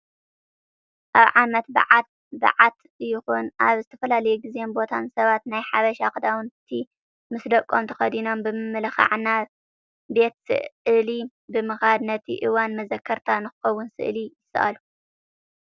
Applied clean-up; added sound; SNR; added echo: none; none; none; none.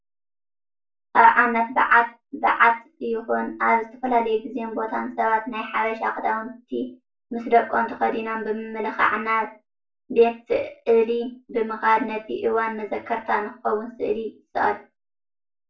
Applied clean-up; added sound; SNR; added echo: none; none; none; reverberation time 0.3 s.